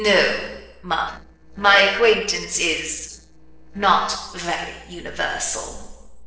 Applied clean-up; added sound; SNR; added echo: neural separator model SepFormer DNS4.